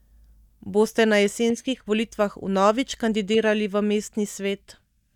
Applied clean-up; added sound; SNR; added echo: neural mask model DeepFilterNet 3.